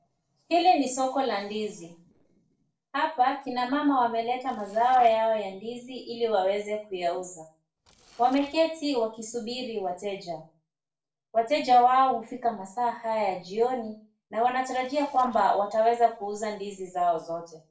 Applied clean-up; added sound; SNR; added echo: neural separator model SepFormer DNS4.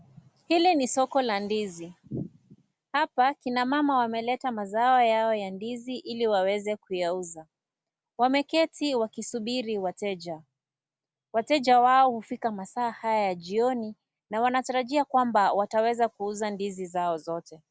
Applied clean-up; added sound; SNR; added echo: none; none; none; none.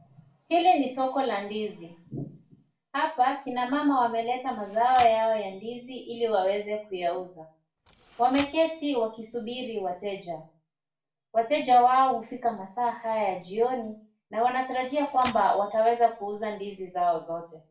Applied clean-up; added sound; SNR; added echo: none; Typewriter; 18 dB; reverberation time 0.4 s.